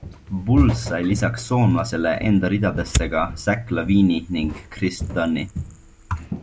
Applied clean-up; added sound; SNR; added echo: none; Walk, footsteps + Fire; 9 dB; none.